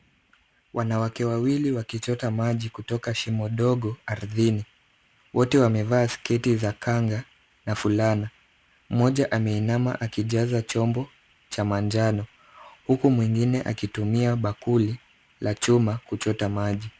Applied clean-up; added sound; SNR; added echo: none; none; none; none.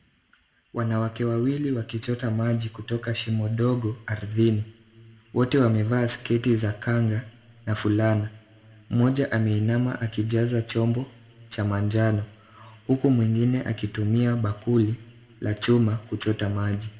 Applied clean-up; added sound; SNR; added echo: none; none; none; reverberation time 1.3 s.